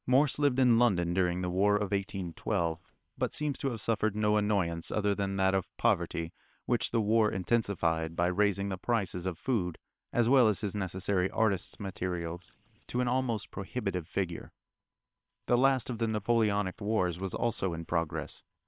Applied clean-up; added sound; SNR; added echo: neural separator model SepFormer WHAM!.